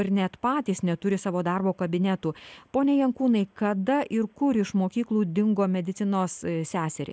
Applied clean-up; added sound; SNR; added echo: none; none; none; none.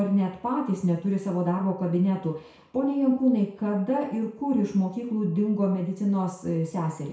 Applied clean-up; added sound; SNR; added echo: none; none; none; reverberation time 0.6 s.